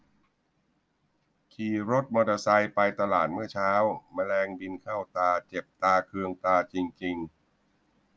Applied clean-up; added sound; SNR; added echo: none; none; none; none.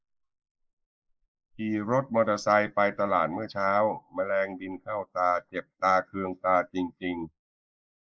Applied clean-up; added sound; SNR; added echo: neural mask model Resemble Enhance denoiser.